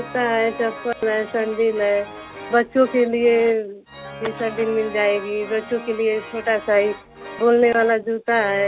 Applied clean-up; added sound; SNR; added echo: none; Organ; 16 dB; none.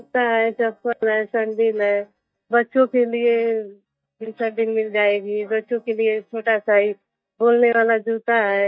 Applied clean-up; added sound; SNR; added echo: neural mask model DeepFilterNet 3.